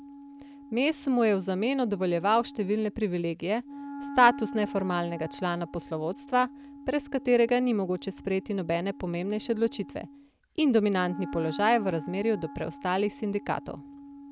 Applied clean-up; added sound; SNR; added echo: none; Wind instrument, woodwind instrument; 15 dB; none.